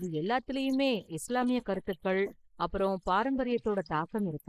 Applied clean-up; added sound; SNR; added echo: neural mask model Resemble Enhance denoiser.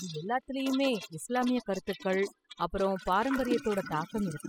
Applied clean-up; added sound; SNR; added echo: classical method spectral subtraction.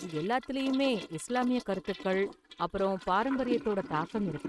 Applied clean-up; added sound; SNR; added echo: neural mask model RNNoise.